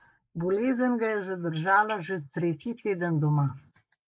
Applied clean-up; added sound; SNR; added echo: neural mask model Resemble Enhance denoiser.